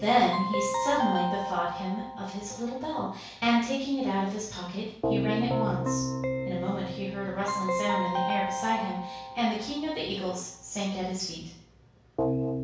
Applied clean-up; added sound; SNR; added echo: none; Keyboard (musical); 2 dB; reverberation time 0.6 s.